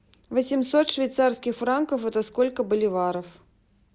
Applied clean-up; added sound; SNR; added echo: none; none; none; none.